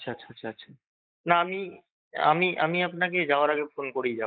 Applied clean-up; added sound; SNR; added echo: neural mask model Resemble Enhance denoiser.